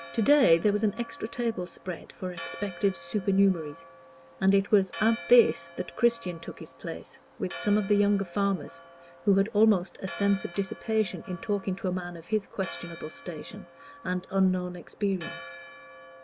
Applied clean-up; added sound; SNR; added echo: none; Church bell; 17 dB; none.